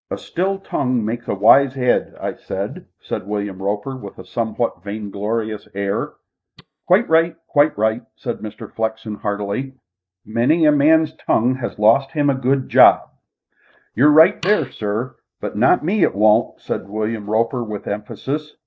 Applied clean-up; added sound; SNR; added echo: neural mask model DeepFilterNet 3.